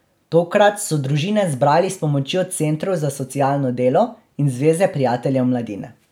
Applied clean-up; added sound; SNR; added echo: none; none; none; none.